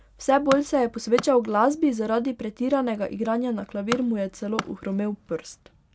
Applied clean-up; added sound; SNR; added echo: none; Tools; 13 dB; none.